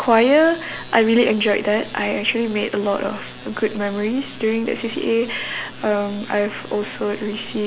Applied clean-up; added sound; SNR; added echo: none; none; none; none.